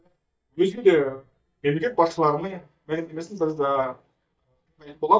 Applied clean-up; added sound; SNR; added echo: neural mask model DeepFilterNet 3.